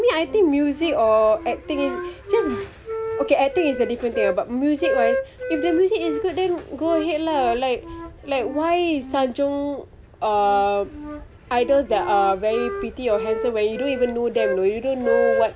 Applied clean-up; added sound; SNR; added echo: none; Wind instrument, woodwind instrument; 8 dB; none.